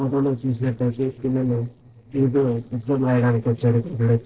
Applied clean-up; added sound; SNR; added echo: neural separator model SepFormer DNS4.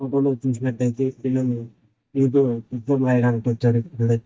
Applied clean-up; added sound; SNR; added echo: neural mask model DeepFilterNet 3.